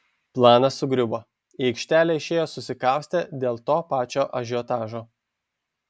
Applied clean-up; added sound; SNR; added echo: none; none; none; none.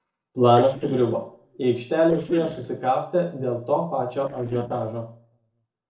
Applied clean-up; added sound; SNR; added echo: neural separator model SepFormer DNS4.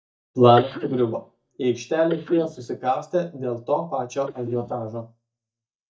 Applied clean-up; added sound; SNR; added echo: neural mask model DeepFilterNet 3.